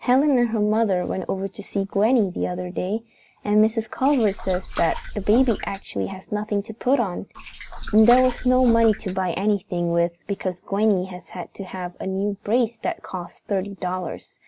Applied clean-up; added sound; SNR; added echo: none; Liquid; 9 dB; none.